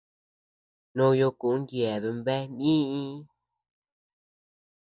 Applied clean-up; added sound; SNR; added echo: none; none; none; none.